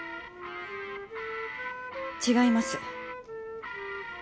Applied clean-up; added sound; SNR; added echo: none; Guitar + Wind instrument, woodwind instrument; 5 dB; none.